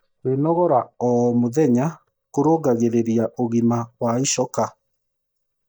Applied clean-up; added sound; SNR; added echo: neural mask model DeepFilterNet 3.